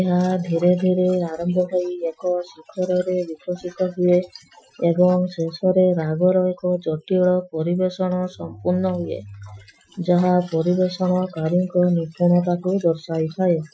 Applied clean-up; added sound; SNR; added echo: classical method Wiener filter.